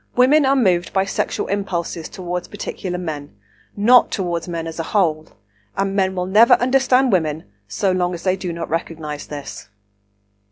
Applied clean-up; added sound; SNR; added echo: none; none; none; none.